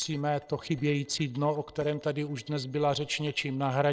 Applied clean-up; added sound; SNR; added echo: neural separator model SepFormer DNS4.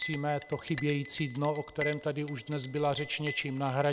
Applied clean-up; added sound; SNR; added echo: none; Chink, clink; 1 dB; none.